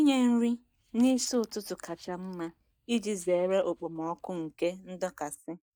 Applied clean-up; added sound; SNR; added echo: neural mask model DeepFilterNet 3.